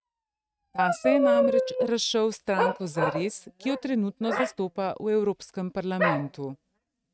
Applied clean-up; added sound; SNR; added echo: neural mask model RNNoise.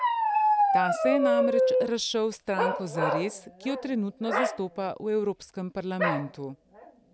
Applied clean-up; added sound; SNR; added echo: none; Bark; -3 dB; none.